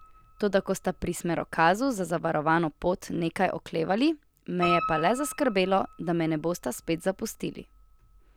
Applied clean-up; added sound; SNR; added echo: none; Piano; 13 dB; none.